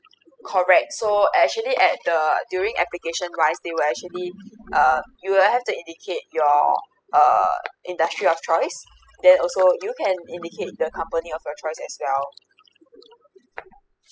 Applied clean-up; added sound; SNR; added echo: classical method spectral subtraction.